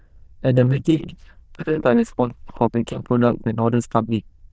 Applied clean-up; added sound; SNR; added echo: neural diffusion model UNIVERSE++.